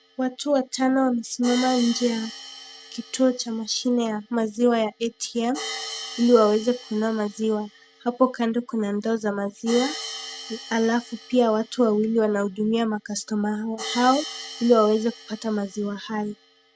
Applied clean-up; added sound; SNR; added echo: none; Hi-hat; 15 dB; none.